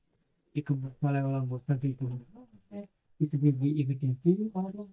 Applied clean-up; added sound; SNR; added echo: neural mask model DeepFilterNet 3.